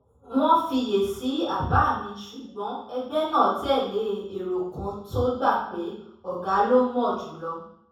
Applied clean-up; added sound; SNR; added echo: none; none; none; reverberation time 0.7 s.